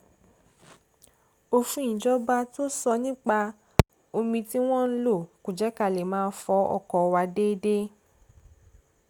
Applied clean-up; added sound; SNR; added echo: none; none; none; none.